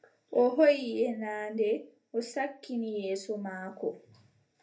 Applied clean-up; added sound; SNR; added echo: none; none; none; reverberation time 0.3 s.